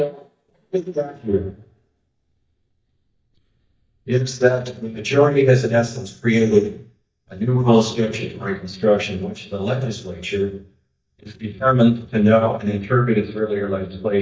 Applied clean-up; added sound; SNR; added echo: neural mask model DeepFilterNet 3.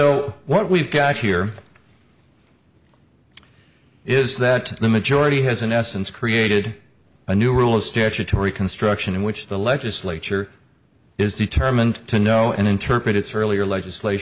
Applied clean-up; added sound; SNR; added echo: none; none; none; none.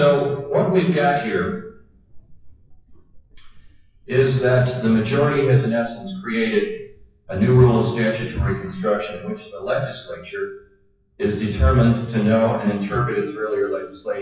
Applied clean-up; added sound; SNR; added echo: classical method WPE with log-MMSE.